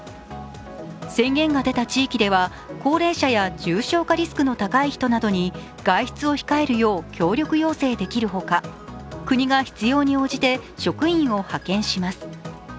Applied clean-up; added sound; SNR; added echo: none; none; none; none.